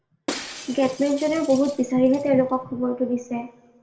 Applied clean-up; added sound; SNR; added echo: none; Shatter; 14 dB; reverberation time 0.9 s.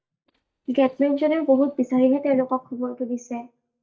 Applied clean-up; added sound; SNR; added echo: neural mask model DeepFilterNet 3.